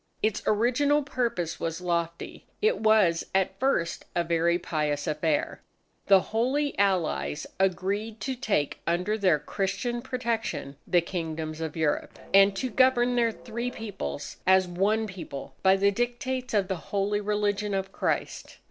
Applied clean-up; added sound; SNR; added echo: neural separator model SepFormer DNS4.